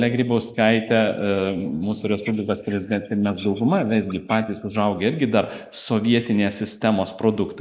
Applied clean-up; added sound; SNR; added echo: neural mask model Resemble Enhance denoiser.